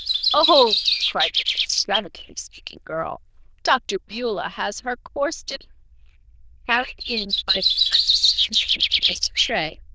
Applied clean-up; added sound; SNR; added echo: neural diffusion model UNIVERSE++.